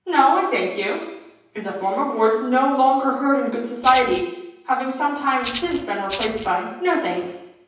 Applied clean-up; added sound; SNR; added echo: none; Rattle (instrument); 6 dB; reverberation time 0.9 s.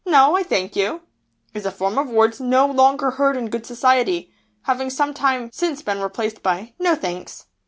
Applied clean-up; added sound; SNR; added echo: none; none; none; none.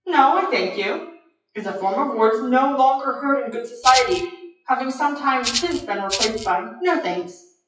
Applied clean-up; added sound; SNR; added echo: classical method WPE with log-MMSE.